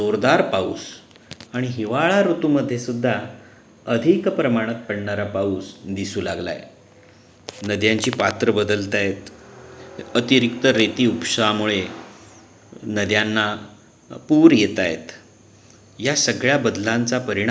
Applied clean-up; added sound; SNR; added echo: none; none; none; none.